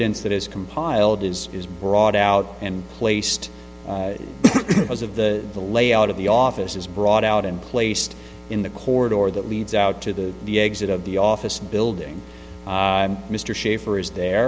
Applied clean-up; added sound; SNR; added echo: none; none; none; none.